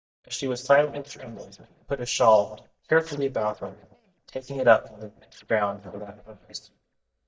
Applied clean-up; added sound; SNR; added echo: neural mask model DeepFilterNet 3.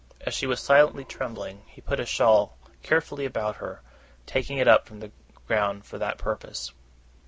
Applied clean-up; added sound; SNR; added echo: none; none; none; none.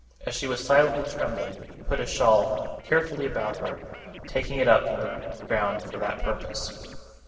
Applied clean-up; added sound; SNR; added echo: neural separator model SepFormer DNS4.